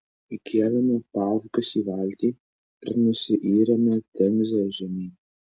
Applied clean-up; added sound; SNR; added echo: none; none; none; none.